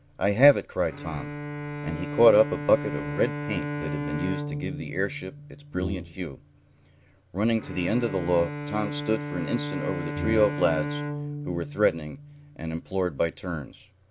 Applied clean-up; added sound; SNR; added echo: none; Brass instrument + Bowed string instrument; 7 dB; none.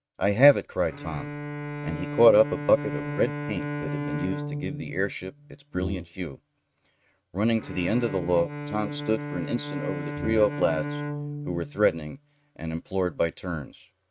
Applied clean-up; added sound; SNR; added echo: neural mask model RNNoise.